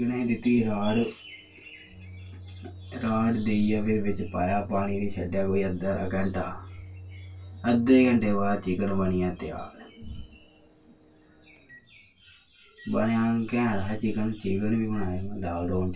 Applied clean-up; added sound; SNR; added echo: none; Microwave oven; 19 dB; reverberation time 0.1 s.